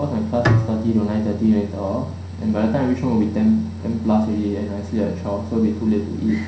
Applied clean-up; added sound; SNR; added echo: none; Bowed string instrument; 7 dB; reverberation time 0.6 s.